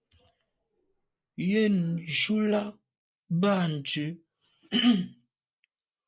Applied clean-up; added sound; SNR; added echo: neural mask model Resemble Enhance denoiser.